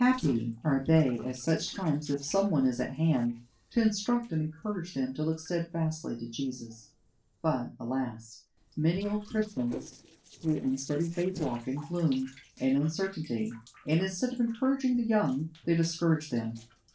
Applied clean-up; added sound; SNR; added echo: neural separator model SepFormer DNS4.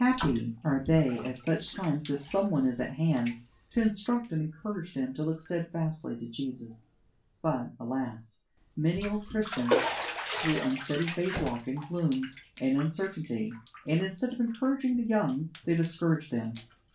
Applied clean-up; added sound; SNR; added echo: none; Bathtub (filling or washing); 10 dB; reverberation time 0.2 s.